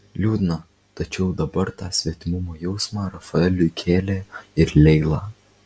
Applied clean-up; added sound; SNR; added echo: none; none; none; none.